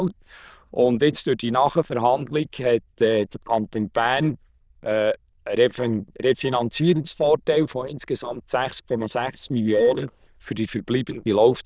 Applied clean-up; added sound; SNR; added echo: neural diffusion model UNIVERSE++.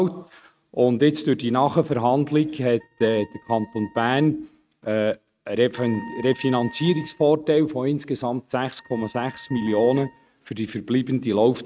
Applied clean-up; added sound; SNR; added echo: neural mask model RNNoise.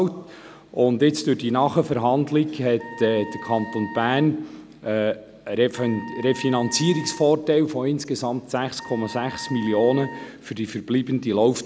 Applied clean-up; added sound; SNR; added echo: none; Wind instrument, woodwind instrument; 16 dB; none.